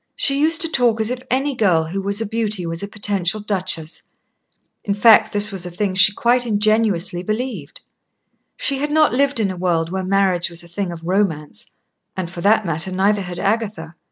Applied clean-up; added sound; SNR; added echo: none; none; none; none.